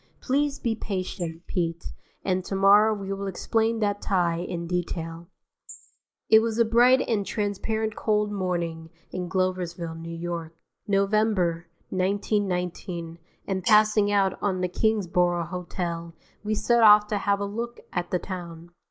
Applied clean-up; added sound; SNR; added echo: neural mask model Resemble Enhance denoiser.